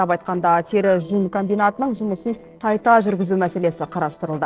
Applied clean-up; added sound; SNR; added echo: neural separator model SepFormer DNS4.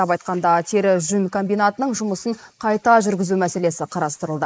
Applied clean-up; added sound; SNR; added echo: neural mask model Resemble Enhance denoiser.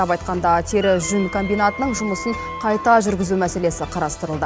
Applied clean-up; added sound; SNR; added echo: none; Wind instrument, woodwind instrument; 13 dB; none.